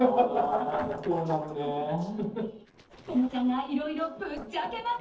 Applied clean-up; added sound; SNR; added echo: neural separator model SepFormer DNS4.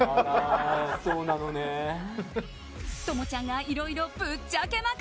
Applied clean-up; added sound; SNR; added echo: none; none; none; none.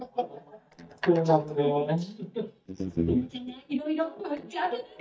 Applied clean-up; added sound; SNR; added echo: neural mask model DeepFilterNet 3.